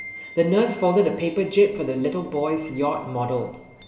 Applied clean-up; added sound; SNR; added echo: none; Wind chime; 20 dB; reverberation time 1.8 s.